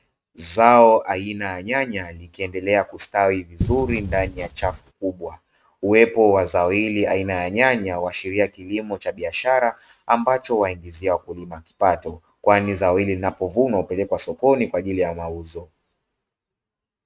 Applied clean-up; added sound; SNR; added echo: neural mask model RNNoise.